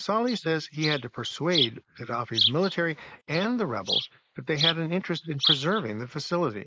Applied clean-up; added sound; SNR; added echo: neural mask model Resemble Enhance denoiser.